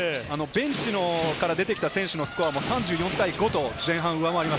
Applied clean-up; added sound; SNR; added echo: none; none; none; none.